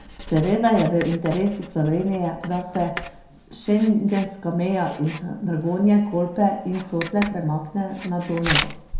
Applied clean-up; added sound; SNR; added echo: none; Writing; 11 dB; reverberation time 0.5 s.